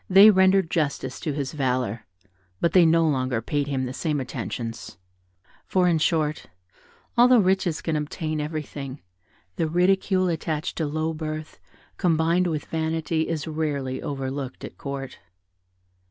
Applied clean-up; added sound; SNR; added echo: none; none; none; none.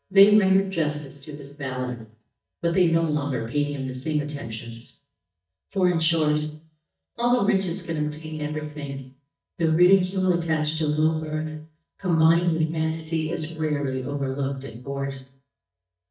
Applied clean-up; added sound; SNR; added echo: neural mask model DeepFilterNet 3.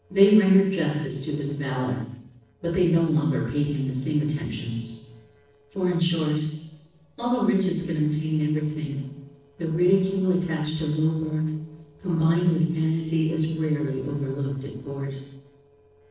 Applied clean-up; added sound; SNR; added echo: neural separator model SepFormer DNS4.